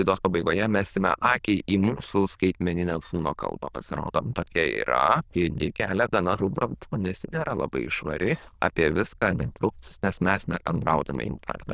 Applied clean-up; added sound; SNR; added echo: neural diffusion model UNIVERSE++.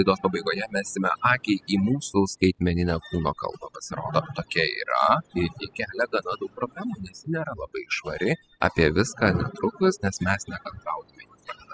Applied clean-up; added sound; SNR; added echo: classical method spectral subtraction.